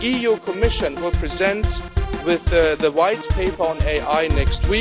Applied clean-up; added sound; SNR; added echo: none; Drum kit; 2 dB; none.